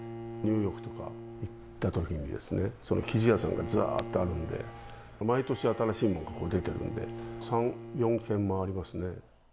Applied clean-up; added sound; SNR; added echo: none; Bowed string instrument; 12 dB; none.